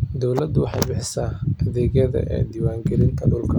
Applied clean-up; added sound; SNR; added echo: none; none; none; none.